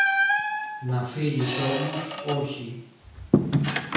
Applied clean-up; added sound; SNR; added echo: none; Squeak; -3 dB; reverberation time 0.6 s.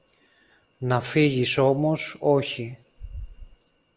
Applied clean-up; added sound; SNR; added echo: none; none; none; none.